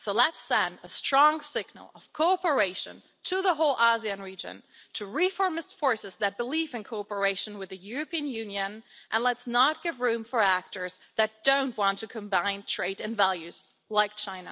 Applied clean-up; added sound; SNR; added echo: none; none; none; none.